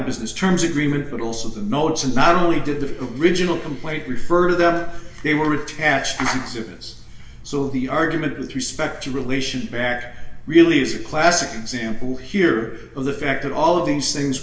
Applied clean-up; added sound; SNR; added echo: none; none; none; reverberation time 0.8 s.